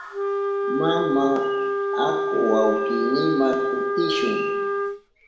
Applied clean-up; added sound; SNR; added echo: none; Wind instrument, woodwind instrument; -1 dB; reverberation time 0.9 s.